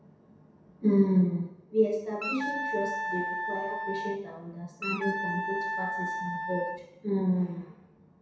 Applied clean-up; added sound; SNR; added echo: none; Wind instrument, woodwind instrument; 3 dB; reverberation time 0.7 s.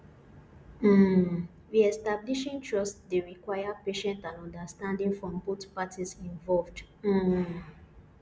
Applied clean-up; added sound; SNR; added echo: none; none; none; none.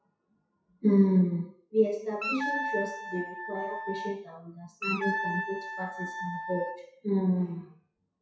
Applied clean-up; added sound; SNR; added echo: classical method WPE with log-MMSE.